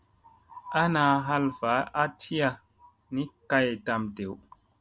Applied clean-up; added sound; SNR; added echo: none; none; none; none.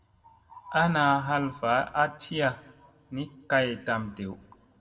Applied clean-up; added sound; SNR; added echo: none; none; none; reverberation time 0.9 s.